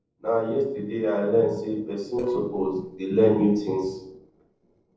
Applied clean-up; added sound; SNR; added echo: neural separator model SepFormer DNS4.